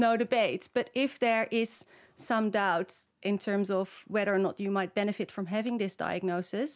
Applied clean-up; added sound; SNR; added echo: none; none; none; none.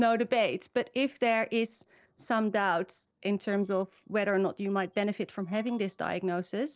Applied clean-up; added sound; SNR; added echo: neural separator model SepFormer DNS4.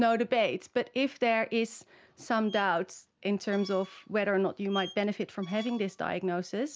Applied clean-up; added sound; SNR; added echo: none; Squeak; 19 dB; none.